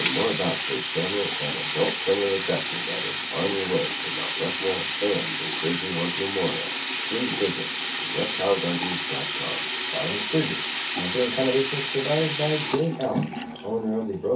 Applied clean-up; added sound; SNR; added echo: none; Sink (filling or washing); 1 dB; reverberation time 0.3 s.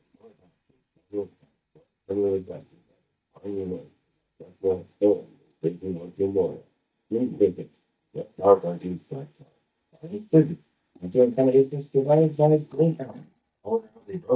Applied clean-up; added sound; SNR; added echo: neural mask model DeepFilterNet 3.